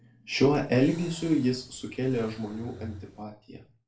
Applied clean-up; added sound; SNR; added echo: none; Breathing; 19 dB; reverberation time 0.3 s.